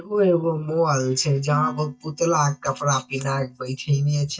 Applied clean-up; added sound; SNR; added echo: neural mask model DeepFilterNet 3.